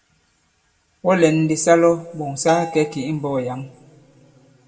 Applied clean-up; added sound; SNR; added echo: none; Bell; 11 dB; reverberation time 2.2 s.